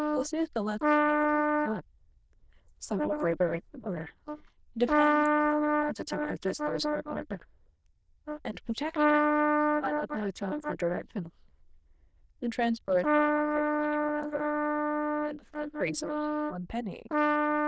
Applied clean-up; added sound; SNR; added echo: neural diffusion model UNIVERSE++.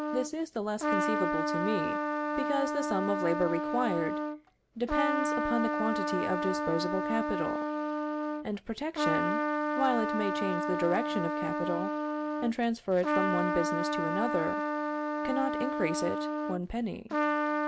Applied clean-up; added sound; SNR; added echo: none; Trumpet; -2 dB; none.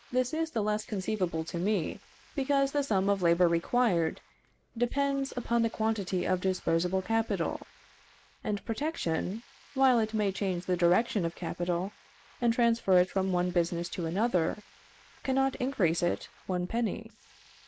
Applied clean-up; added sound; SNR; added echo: neural mask model Resemble Enhance denoiser.